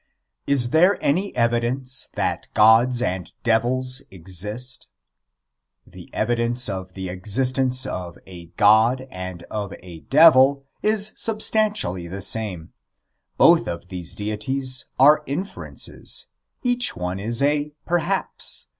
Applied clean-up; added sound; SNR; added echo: none; none; none; none.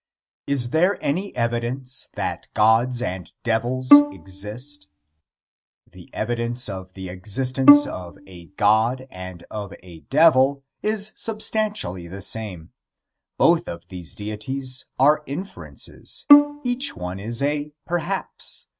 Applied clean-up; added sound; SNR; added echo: neural mask model RNNoise.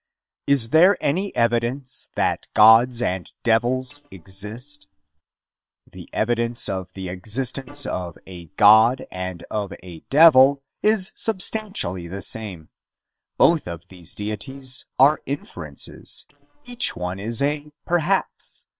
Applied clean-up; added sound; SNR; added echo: neural separator model SepFormer WHAM!.